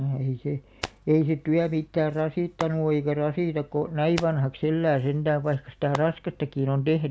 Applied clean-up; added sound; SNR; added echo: none; Hands; 17 dB; none.